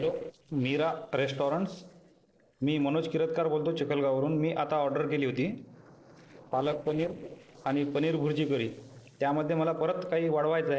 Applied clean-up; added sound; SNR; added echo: neural separator model SepFormer DNS4.